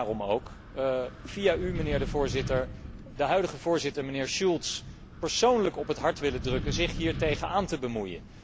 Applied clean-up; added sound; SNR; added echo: none; Wind; 8 dB; none.